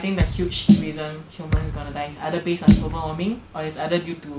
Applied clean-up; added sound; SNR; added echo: none; Thump, thud + Snare drum; -5 dB; none.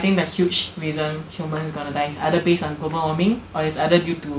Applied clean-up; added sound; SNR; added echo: none; none; none; none.